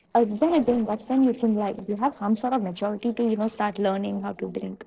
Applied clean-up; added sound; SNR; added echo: neural separator model SepFormer DNS4.